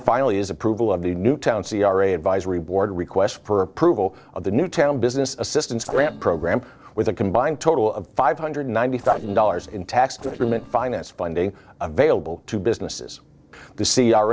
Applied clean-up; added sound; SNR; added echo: neural separator model SepFormer DNS4.